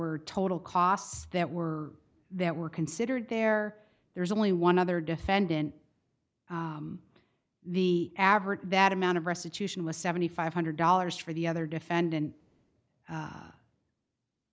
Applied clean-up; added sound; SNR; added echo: none; none; none; none.